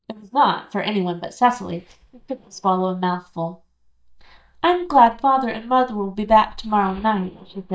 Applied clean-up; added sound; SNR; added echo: neural mask model DeepFilterNet 3.